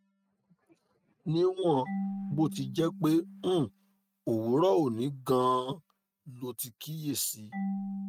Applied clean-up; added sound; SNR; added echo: neural mask model RNNoise.